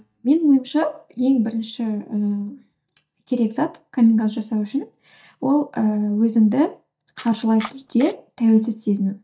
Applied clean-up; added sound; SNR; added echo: neural mask model DeepFilterNet 3.